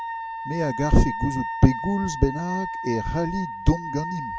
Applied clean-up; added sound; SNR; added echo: none; Wind instrument, woodwind instrument; 8 dB; none.